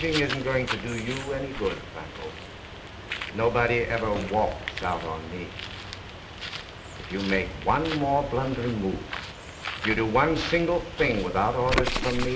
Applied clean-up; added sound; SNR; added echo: none; Bird; 8 dB; none.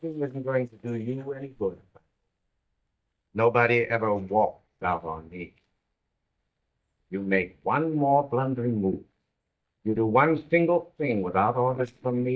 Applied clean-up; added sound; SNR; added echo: neural mask model DeepFilterNet 3.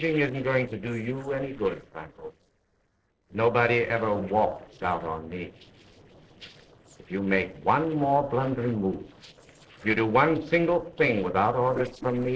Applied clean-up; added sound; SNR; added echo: neural separator model SepFormer DNS4.